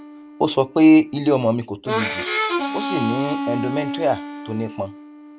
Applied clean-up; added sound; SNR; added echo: none; Harmonica; 7 dB; none.